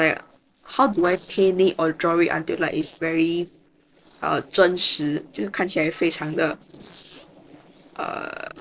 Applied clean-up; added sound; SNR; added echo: neural separator model SepFormer DNS4.